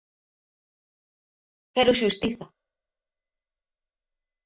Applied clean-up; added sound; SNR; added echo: neural mask model DeepFilterNet 3.